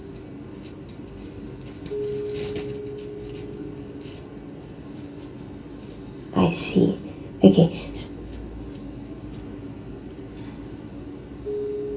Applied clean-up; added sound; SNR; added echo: none; Keyboard (musical); 11 dB; reverberation time 0.2 s.